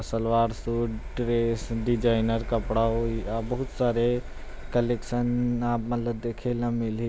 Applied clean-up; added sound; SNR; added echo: none; none; none; none.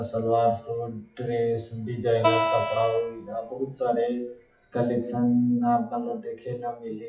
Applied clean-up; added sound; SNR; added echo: classical method WPE with log-MMSE.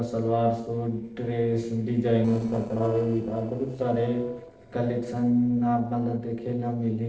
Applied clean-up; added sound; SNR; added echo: neural separator model SepFormer DNS4.